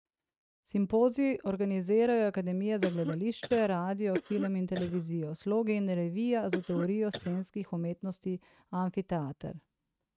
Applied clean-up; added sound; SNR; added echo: neural mask model RNNoise.